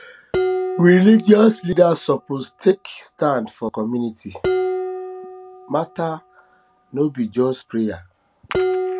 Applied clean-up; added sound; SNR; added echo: none; Dishes, pots, and pans; 8 dB; none.